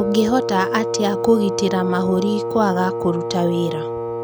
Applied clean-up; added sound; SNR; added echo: none; Wind instrument, woodwind instrument; 4 dB; none.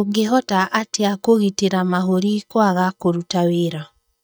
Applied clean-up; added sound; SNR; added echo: neural mask model DeepFilterNet 3.